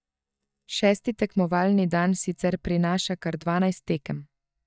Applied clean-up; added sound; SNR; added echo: neural mask model DeepFilterNet 3.